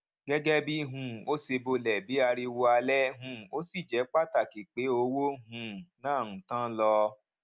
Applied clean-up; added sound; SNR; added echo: none; none; none; none.